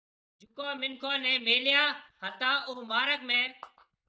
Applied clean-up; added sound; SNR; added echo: neural mask model DeepFilterNet 3.